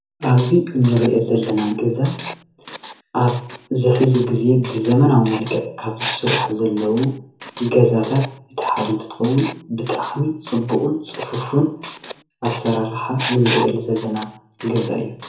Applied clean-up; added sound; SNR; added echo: none; Writing; 7 dB; reverberation time 0.6 s.